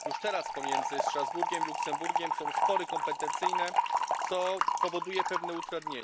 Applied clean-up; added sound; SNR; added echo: none; Fill (with liquid) / Trickle, dribble; -5 dB; none.